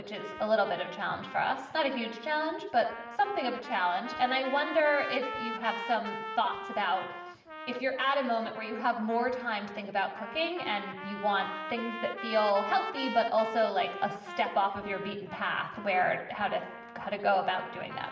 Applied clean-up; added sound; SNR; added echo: none; Trumpet; 11 dB; reverberation time 1.0 s.